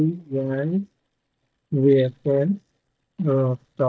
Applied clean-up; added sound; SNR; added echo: neural mask model DeepFilterNet 3.